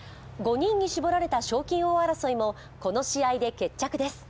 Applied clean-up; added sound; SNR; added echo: none; none; none; none.